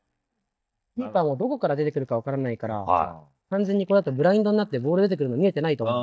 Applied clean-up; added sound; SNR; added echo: neural mask model DeepFilterNet 3.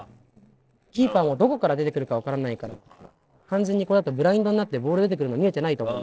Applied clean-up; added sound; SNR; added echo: neural separator model SepFormer DNS4.